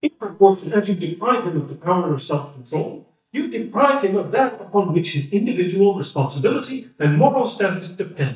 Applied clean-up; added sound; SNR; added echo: neural mask model DeepFilterNet 3.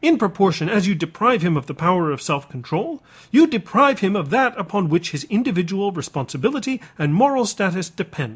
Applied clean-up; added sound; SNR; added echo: none; none; none; none.